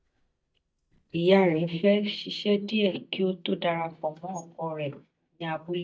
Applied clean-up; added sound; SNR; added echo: neural mask model DeepFilterNet 3.